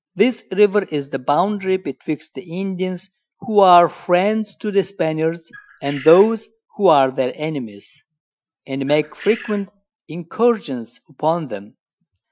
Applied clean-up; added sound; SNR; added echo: classical method Wiener filter.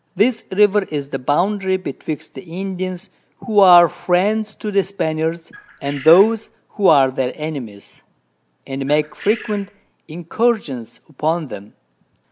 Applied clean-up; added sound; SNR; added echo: none; Bird; 18 dB; none.